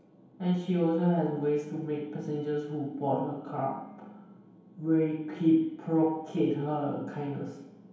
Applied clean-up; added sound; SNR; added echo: none; none; none; reverberation time 2.2 s.